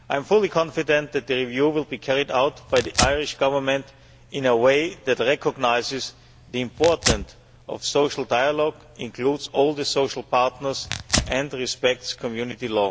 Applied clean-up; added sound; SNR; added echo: none; Tearing; 11 dB; none.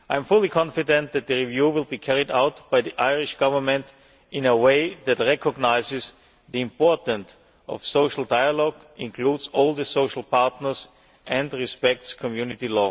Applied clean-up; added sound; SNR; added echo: none; none; none; none.